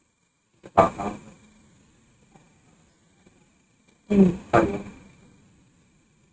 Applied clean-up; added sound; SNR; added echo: neural mask model RNNoise.